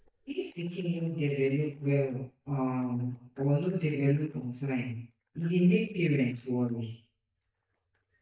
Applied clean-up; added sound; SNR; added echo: neural mask model DeepFilterNet 3.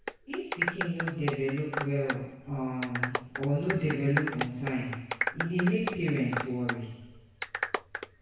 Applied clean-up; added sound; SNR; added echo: none; Clapping; 4 dB; reverberation time 1.1 s.